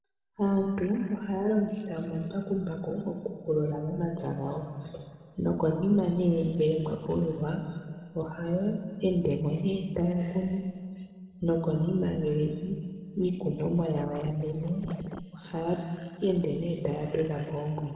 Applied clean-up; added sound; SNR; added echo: neural separator model SepFormer DNS4.